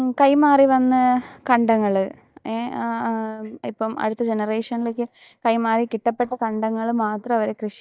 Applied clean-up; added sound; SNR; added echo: neural mask model DeepFilterNet 3.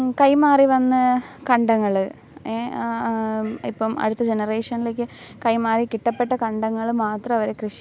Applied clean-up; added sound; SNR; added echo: none; none; none; none.